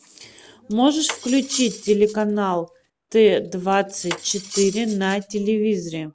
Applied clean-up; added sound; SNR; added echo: none; Cutlery, silverware; 14 dB; none.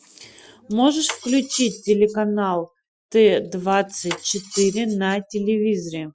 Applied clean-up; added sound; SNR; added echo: classical method Wiener filter.